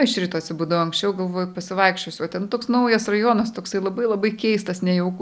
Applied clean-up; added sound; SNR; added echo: none; none; none; none.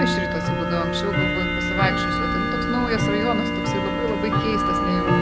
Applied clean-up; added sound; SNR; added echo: none; Tick-tock / Bell; -5 dB; none.